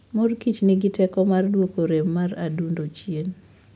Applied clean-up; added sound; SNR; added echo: none; none; none; none.